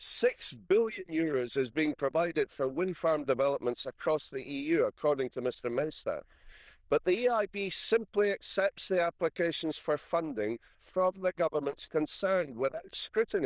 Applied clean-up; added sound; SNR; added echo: neural diffusion model UNIVERSE++.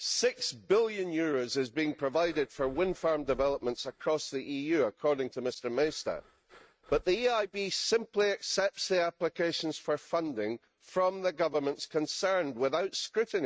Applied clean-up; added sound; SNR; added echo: neural mask model RNNoise.